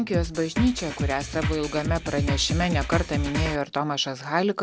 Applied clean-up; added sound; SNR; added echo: none; Drum kit; 1 dB; none.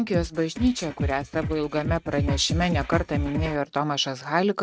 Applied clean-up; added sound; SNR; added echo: neural mask model RNNoise.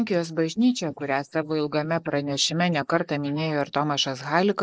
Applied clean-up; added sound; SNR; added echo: neural mask model Resemble Enhance denoiser.